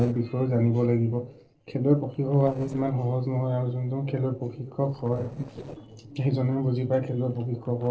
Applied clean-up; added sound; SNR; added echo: neural separator model SepFormer DNS4.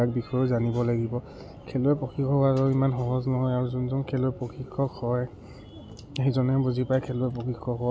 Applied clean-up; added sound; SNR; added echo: none; none; none; none.